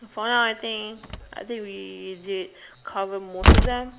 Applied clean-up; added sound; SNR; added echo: none; Slam; -5 dB; none.